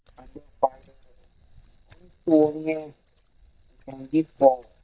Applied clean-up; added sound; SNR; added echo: neural mask model DeepFilterNet 3.